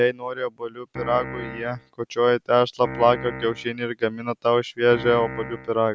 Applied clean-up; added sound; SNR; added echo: none; Piano; 11 dB; none.